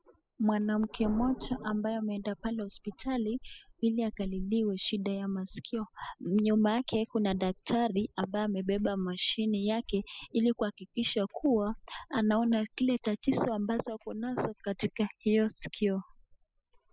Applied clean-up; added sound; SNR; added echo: classical method spectral subtraction.